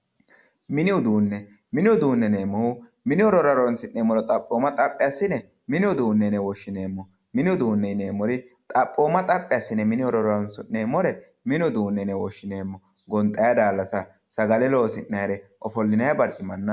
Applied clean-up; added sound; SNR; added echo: none; none; none; none.